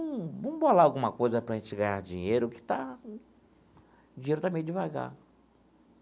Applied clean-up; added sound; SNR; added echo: none; none; none; none.